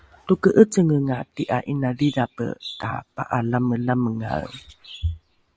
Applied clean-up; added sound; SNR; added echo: none; none; none; none.